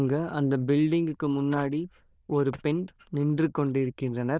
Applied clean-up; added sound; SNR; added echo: neural diffusion model UNIVERSE++.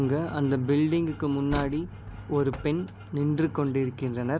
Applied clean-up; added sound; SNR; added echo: none; Slam; 16 dB; none.